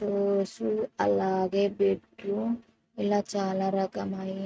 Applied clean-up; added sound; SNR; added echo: neural mask model RNNoise.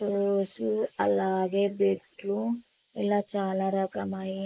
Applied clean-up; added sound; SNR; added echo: neural mask model Resemble Enhance denoiser.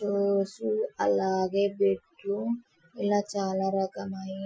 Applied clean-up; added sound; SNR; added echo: classical method Wiener filter.